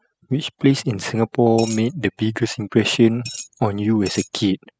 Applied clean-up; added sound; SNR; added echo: classical method spectral subtraction.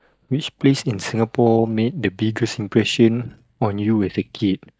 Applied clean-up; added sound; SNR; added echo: neural mask model DeepFilterNet 3.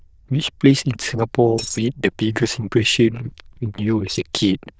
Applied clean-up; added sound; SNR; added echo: neural diffusion model UNIVERSE++.